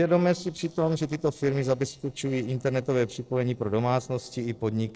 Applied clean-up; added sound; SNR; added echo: neural separator model SepFormer DNS4.